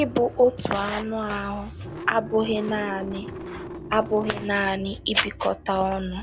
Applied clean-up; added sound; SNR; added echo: none; Engine starting / Car; 12 dB; none.